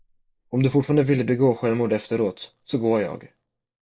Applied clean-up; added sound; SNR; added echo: neural mask model Resemble Enhance denoiser.